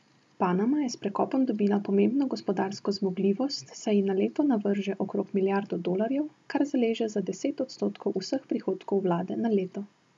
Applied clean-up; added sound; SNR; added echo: none; none; none; none.